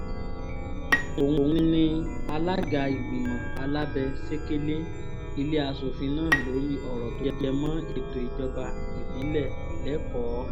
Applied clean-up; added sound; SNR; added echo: none; Chime + Bowed string instrument; 1 dB; none.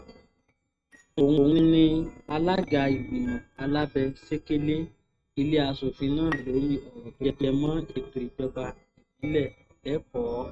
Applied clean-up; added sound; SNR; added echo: neural mask model RNNoise.